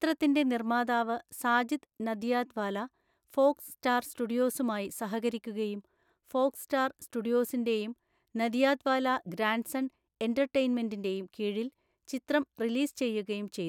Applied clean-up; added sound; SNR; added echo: none; none; none; none.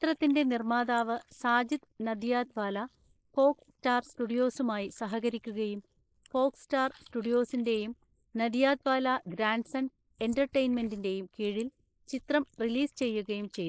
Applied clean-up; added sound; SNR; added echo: neural mask model Resemble Enhance denoiser.